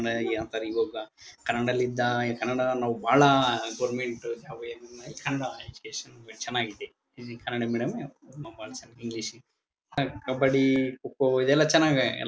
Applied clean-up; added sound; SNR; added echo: none; none; none; none.